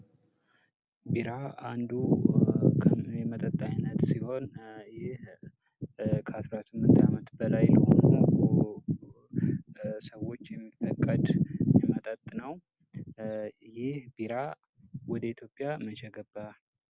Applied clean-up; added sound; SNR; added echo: none; none; none; none.